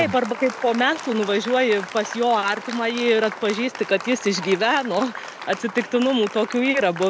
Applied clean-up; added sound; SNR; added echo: none; Applause; 13 dB; none.